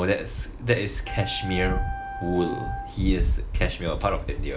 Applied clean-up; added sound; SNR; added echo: none; Wind instrument, woodwind instrument; 12 dB; none.